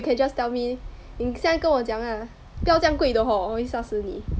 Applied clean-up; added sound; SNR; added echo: none; none; none; none.